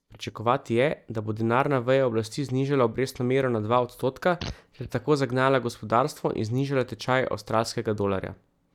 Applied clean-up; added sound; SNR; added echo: neural mask model DeepFilterNet 3.